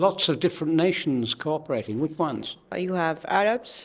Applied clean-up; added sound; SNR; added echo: neural separator model SepFormer DNS4.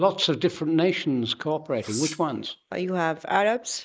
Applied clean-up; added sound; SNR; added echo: neural mask model Resemble Enhance denoiser.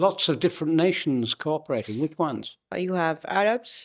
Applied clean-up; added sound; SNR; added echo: neural mask model DeepFilterNet 3.